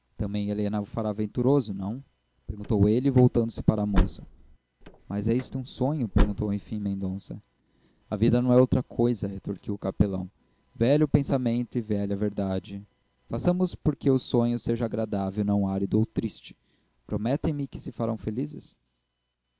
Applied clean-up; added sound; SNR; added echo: none; Slam / Car; 3 dB; none.